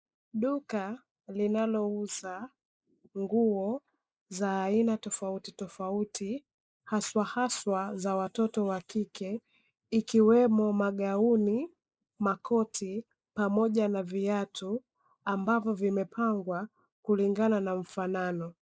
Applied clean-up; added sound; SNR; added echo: neural mask model Resemble Enhance denoiser.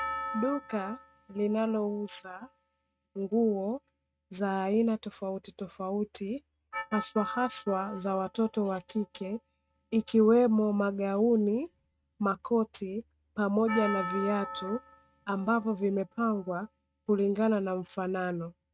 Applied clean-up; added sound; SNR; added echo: neural mask model RNNoise.